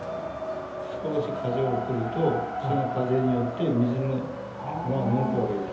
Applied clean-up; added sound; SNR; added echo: none; Wind; 6 dB; reverberation time 0.7 s.